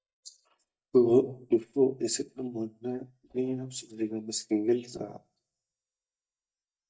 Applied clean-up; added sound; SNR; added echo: neural mask model DeepFilterNet 3.